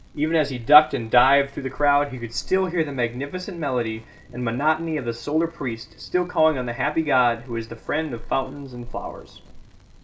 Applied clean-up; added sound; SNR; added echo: none; none; none; none.